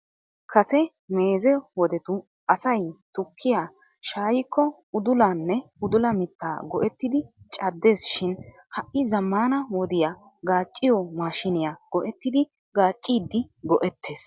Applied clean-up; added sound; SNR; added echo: none; none; none; none.